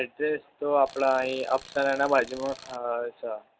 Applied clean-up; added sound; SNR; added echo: none; Tools; 20 dB; none.